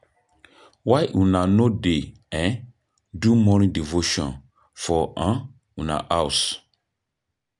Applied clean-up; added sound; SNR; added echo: none; none; none; none.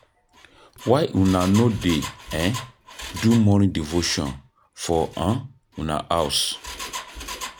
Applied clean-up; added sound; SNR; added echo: none; Engine; 15 dB; none.